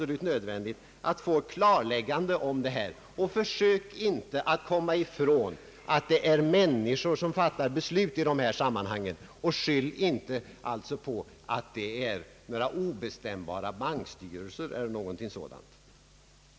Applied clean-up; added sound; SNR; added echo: none; none; none; none.